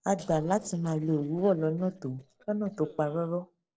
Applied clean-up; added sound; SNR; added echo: neural separator model SepFormer DNS4.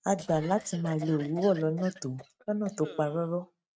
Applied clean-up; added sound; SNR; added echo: neural mask model RNNoise.